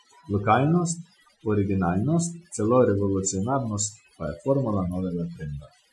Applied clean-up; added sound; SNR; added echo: classical method Wiener filter.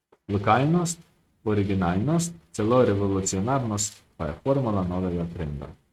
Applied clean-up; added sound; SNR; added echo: neural mask model RNNoise.